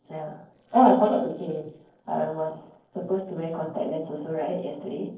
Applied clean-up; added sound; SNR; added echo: neural separator model SepFormer DNS4.